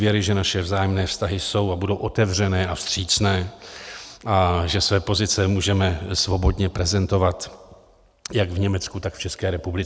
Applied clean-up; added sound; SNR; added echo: none; none; none; none.